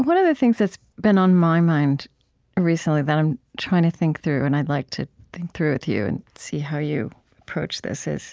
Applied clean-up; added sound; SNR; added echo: none; none; none; none.